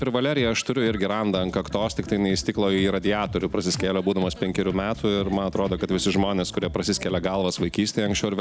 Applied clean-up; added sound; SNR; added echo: none; none; none; none.